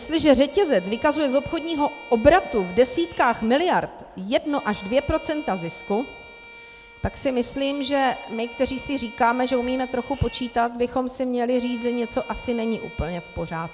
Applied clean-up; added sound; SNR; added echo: none; Bowed string instrument; 18 dB; none.